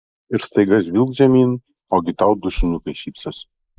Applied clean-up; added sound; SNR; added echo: neural mask model Resemble Enhance denoiser.